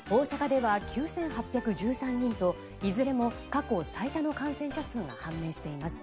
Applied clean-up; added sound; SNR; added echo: none; none; none; none.